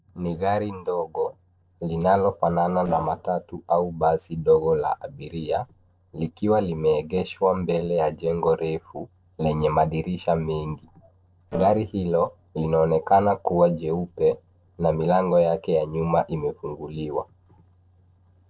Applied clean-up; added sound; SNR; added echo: neural separator model SepFormer DNS4.